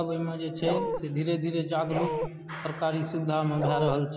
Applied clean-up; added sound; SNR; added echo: none; Bark; 1 dB; none.